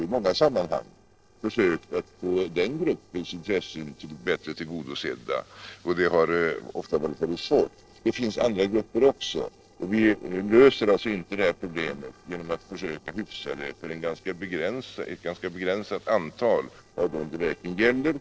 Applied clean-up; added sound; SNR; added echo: neural separator model SepFormer DNS4.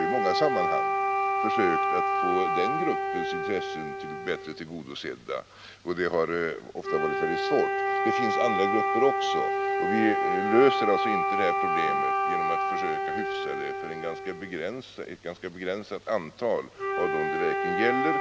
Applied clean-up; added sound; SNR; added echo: none; Wind instrument, woodwind instrument; -2 dB; none.